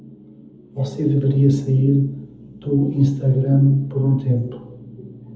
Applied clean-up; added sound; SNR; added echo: none; none; none; reverberation time 0.7 s.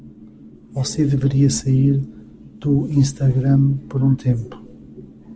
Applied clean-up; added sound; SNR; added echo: none; none; none; none.